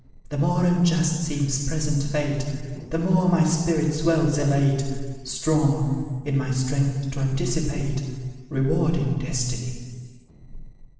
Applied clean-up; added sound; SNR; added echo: neural separator model SepFormer DNS4.